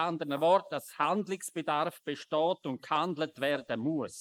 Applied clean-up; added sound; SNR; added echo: neural mask model Resemble Enhance denoiser.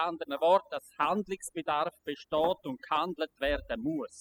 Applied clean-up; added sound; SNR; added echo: classical method spectral subtraction.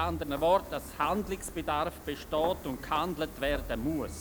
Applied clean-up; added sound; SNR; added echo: none; Walk, footsteps; 10 dB; none.